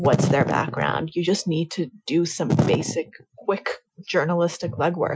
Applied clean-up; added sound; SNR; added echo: classical method Wiener filter.